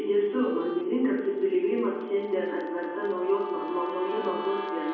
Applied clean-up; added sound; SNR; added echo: none; Guitar; 12 dB; reverberation time 1.1 s.